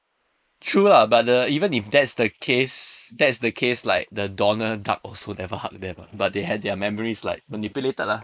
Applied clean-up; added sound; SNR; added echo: neural mask model Resemble Enhance denoiser.